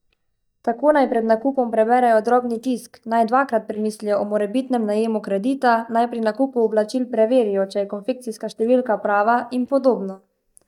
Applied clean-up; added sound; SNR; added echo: neural mask model DeepFilterNet 3.